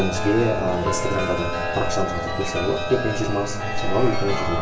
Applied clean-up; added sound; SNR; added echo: none; Chime; 5 dB; reverberation time 2.8 s.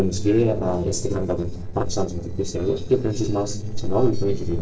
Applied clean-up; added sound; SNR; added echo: neural separator model SepFormer DNS4.